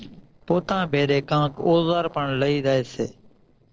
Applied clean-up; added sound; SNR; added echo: neural separator model SepFormer DNS4.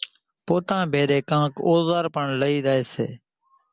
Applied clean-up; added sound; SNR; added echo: none; none; none; none.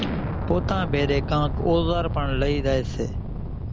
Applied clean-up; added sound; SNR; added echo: none; Explosion; 2 dB; none.